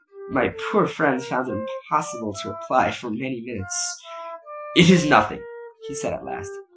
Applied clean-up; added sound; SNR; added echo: classical method Wiener filter.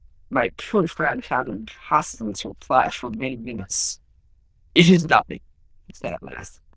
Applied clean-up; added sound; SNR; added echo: neural diffusion model UNIVERSE++.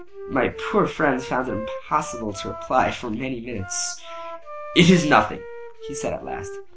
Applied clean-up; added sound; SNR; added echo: none; Wind instrument, woodwind instrument; 12 dB; none.